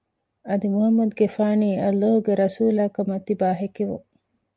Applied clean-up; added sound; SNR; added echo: none; none; none; none.